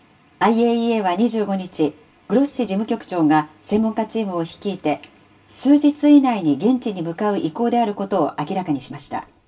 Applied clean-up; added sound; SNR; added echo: none; none; none; reverberation time 0.2 s.